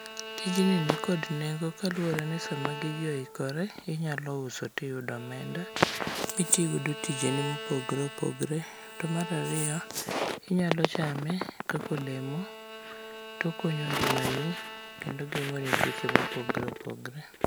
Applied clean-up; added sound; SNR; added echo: none; Bowed string instrument; 11 dB; none.